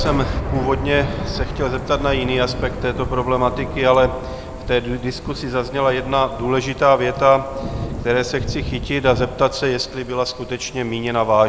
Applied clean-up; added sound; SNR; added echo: none; Thunder / Rain; 8 dB; none.